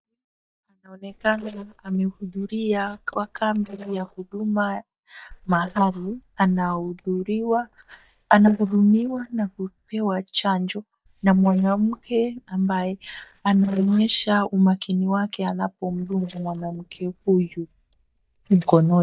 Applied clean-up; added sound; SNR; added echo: neural mask model DeepFilterNet 3.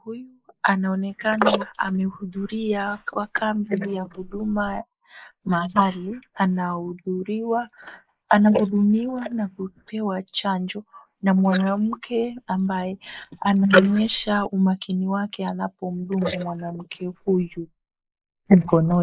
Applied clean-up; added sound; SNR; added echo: neural mask model Resemble Enhance denoiser.